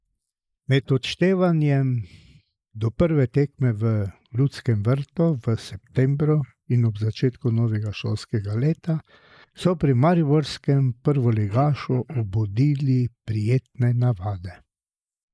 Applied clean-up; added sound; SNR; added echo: neural mask model Resemble Enhance denoiser.